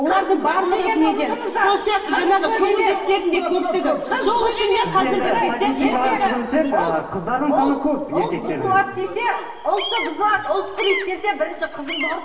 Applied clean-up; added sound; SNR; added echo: none; Bird vocalization, bird call, bird song; 16 dB; reverberation time 1.1 s.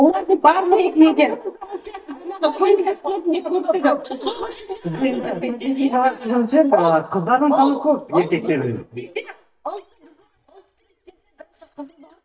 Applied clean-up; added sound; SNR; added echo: neural mask model DeepFilterNet 3.